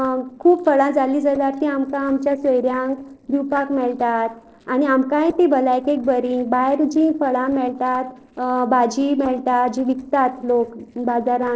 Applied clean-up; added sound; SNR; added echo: neural separator model SepFormer DNS4.